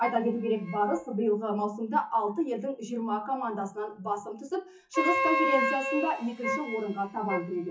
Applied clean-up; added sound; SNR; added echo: classical method WPE with log-MMSE.